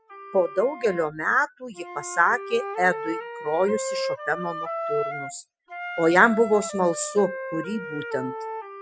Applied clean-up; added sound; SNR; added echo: classical method spectral subtraction.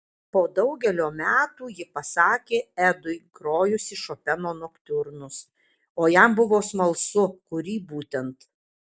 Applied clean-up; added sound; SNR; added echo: none; none; none; none.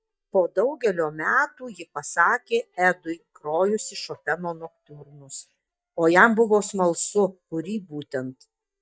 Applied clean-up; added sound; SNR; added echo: neural mask model DeepFilterNet 3.